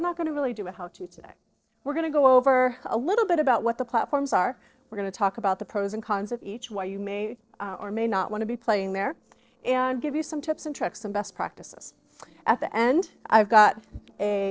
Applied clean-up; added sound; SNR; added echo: neural separator model SepFormer DNS4.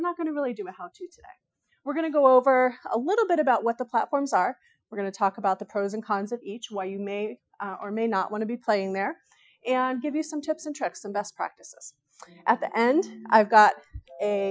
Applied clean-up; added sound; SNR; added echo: classical method Wiener filter.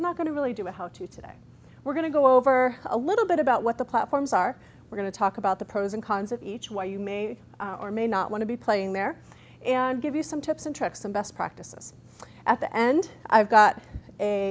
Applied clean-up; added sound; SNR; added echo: none; none; none; none.